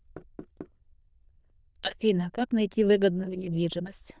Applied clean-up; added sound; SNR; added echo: neural diffusion model UNIVERSE++.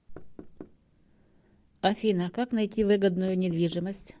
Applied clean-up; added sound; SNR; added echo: none; Knock; 19 dB; none.